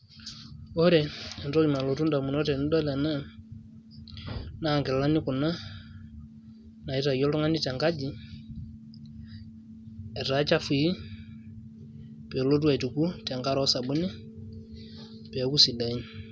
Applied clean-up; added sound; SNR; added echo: none; none; none; none.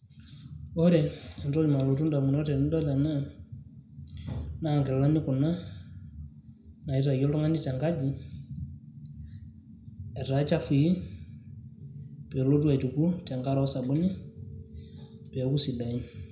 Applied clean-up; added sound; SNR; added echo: none; none; none; reverberation time 0.5 s.